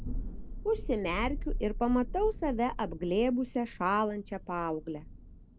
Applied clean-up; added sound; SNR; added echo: none; Thunder; 7 dB; none.